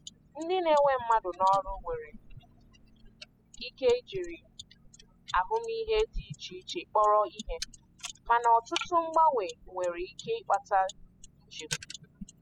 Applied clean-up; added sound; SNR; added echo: classical method spectral subtraction.